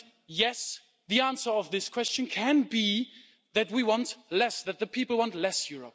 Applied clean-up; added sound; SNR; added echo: none; none; none; none.